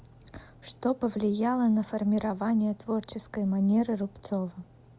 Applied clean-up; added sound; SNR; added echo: none; none; none; none.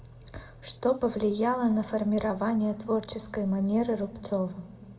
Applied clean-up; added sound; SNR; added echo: none; none; none; reverberation time 1.1 s.